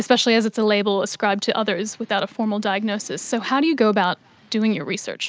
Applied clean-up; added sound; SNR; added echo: none; none; none; none.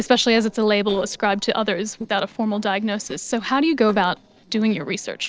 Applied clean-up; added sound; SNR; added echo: neural separator model SepFormer DNS4.